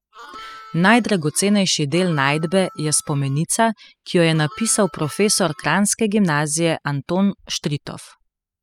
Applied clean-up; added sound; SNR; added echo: classical method spectral subtraction.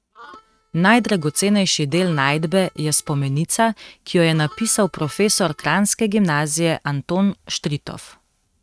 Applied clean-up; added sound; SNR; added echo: neural mask model RNNoise.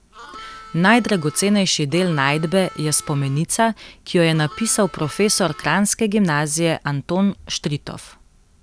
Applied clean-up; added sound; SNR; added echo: none; Harmonica; 20 dB; none.